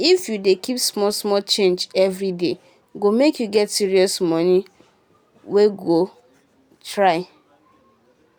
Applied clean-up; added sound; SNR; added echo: none; none; none; none.